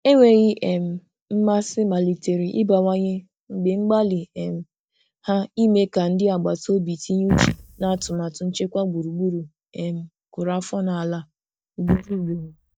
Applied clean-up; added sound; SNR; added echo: neural mask model DeepFilterNet 3.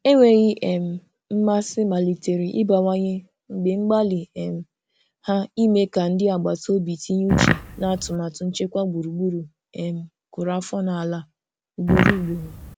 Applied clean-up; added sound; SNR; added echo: none; Fart; 0 dB; none.